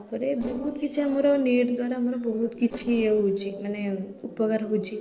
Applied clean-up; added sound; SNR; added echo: neural separator model SepFormer DNS4.